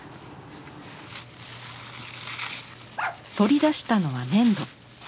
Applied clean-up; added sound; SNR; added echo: none; Bark; 9 dB; none.